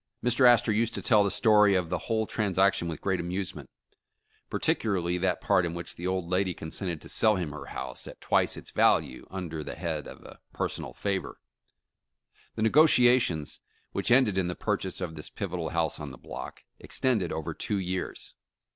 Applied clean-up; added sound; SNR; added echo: none; none; none; none.